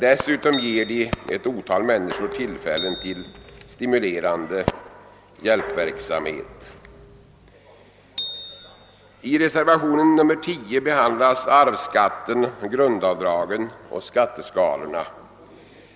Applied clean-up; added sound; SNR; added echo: none; Dishes, pots, and pans + Bicycle bell; 14 dB; none.